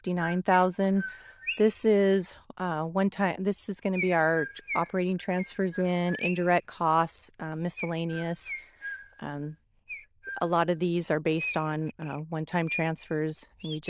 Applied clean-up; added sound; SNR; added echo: neural diffusion model UNIVERSE++.